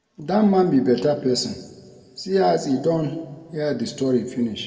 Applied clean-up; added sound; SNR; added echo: none; none; none; reverberation time 1.2 s.